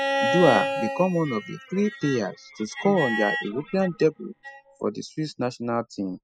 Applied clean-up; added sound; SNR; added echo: classical method spectral subtraction.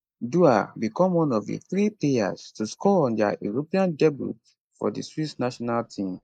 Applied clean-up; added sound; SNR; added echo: neural mask model Resemble Enhance denoiser.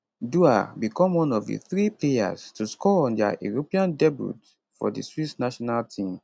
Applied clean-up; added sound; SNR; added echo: none; none; none; none.